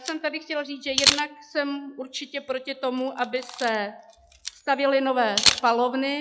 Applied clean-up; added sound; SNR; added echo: classical method log-MMSE.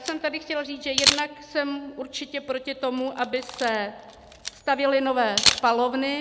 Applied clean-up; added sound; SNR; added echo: none; Camera; 4 dB; none.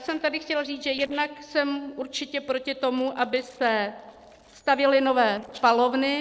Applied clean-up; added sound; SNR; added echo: neural separator model SepFormer DNS4.